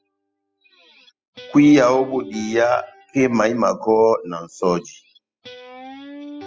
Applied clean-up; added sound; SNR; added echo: classical method spectral subtraction.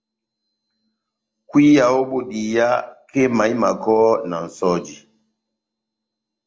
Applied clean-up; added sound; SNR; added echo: none; none; none; none.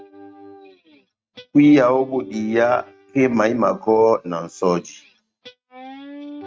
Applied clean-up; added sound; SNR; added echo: neural mask model RNNoise.